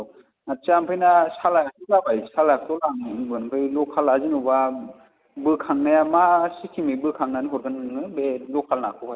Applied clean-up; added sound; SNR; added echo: none; none; none; none.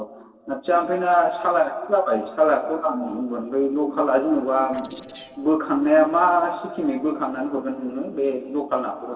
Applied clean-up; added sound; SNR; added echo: neural separator model SepFormer DNS4.